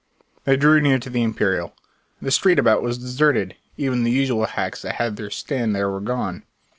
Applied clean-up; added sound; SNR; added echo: none; none; none; none.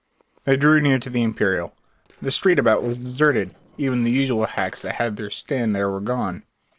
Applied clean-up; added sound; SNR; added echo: neural separator model SepFormer DNS4.